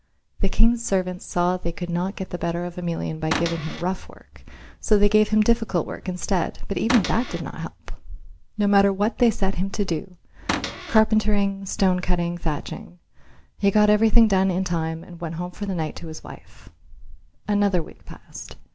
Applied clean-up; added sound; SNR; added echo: none; Cupboard open or close / Door; 8 dB; none.